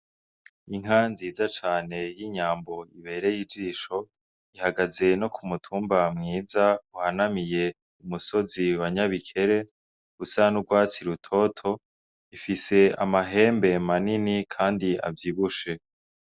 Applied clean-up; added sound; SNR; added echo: none; none; none; none.